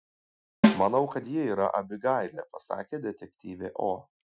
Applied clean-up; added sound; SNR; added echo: classical method Wiener filter.